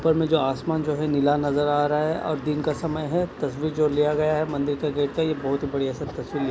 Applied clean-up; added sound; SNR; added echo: none; none; none; none.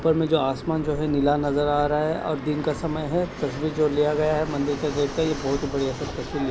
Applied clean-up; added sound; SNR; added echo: none; Fixed-wing aircraft, airplane; 13 dB; none.